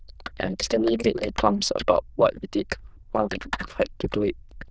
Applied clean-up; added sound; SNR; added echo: neural diffusion model UNIVERSE++.